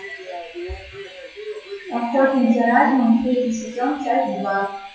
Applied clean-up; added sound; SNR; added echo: classical method WPE with log-MMSE.